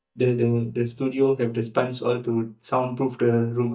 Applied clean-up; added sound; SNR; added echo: neural mask model DeepFilterNet 3.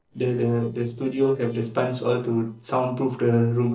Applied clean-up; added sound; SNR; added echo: neural separator model SepFormer DNS4.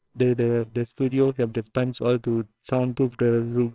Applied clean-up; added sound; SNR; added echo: neural separator model SepFormer WHAMR!.